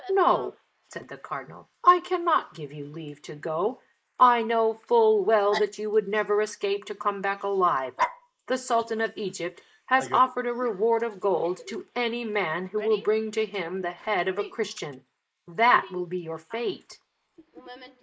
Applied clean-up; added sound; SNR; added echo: neural mask model Resemble Enhance denoiser.